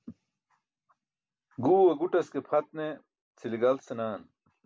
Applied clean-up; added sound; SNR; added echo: none; none; none; none.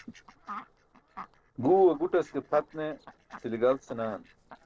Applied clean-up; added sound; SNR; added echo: neural separator model SepFormer DNS4.